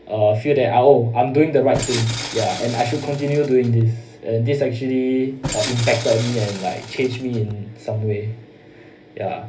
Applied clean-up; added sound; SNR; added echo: none; Tools; 11 dB; reverberation time 0.3 s.